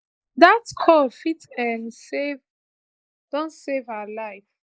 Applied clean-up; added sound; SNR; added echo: neural mask model Resemble Enhance denoiser.